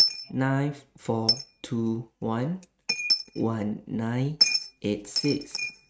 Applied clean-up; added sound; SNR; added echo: neural mask model RNNoise.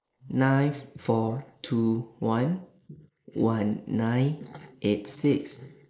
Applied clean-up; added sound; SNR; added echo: neural mask model Resemble Enhance denoiser.